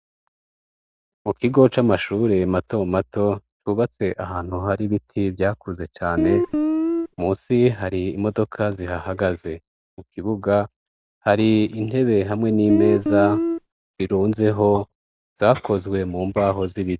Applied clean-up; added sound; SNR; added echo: none; Guitar; -1 dB; none.